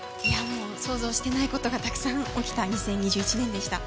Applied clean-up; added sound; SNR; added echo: none; Coin (dropping) / Glass; 6 dB; none.